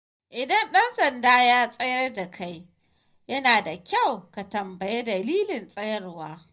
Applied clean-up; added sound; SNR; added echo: none; none; none; reverberation time 0.4 s.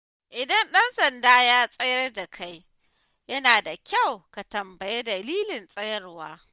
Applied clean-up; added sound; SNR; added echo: none; none; none; none.